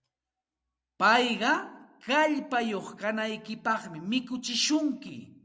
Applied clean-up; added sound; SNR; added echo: none; none; none; none.